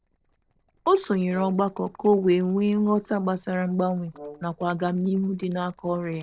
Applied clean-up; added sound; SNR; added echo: neural separator model SepFormer DNS4.